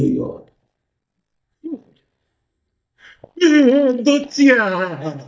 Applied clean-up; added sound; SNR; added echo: neural mask model DeepFilterNet 3.